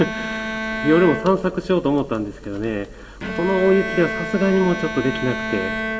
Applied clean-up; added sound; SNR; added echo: none; Bowed string instrument; 7 dB; reverberation time 1.4 s.